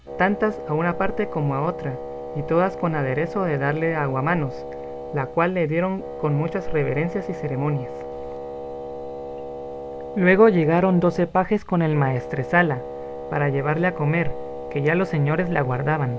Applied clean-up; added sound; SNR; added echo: none; Wind instrument, woodwind instrument; 10 dB; none.